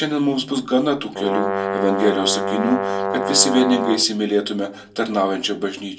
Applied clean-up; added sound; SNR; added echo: none; Brass instrument; 3 dB; reverberation time 0.2 s.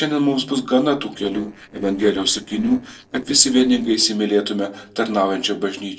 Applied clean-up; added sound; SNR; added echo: neural separator model SepFormer DNS4.